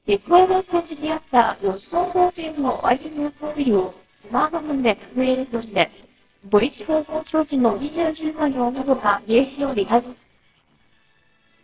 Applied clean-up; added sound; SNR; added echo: neural separator model SepFormer WHAMR!.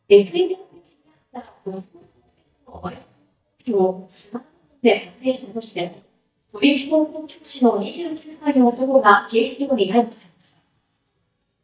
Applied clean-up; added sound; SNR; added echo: neural mask model DeepFilterNet 3.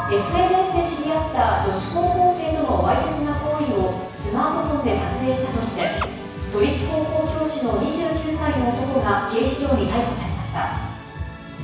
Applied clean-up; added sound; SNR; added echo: none; Drill; 12 dB; reverberation time 1.1 s.